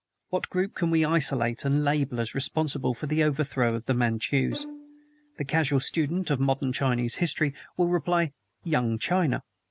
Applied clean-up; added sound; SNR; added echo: none; Bowed string instrument; 18 dB; none.